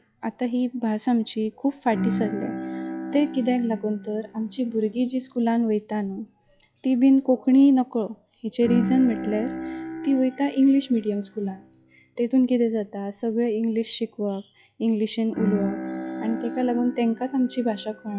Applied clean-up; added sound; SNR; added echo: classical method log-MMSE.